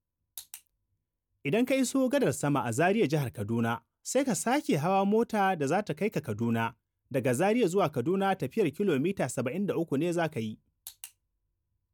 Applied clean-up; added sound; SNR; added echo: none; none; none; none.